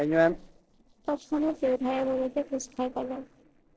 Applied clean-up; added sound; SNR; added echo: neural separator model SepFormer DNS4.